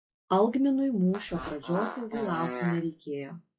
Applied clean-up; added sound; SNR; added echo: classical method log-MMSE.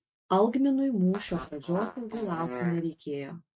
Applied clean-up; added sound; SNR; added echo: neural mask model RNNoise.